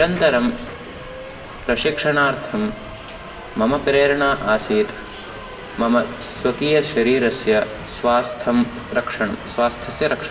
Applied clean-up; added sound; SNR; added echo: none; Subway, metro, underground; 14 dB; reverberation time 2.1 s.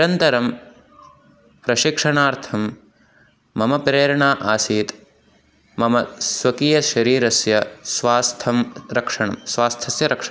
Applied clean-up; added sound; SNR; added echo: none; none; none; none.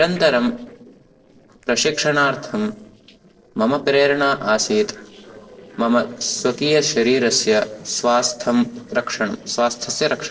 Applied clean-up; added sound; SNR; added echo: neural separator model SepFormer DNS4.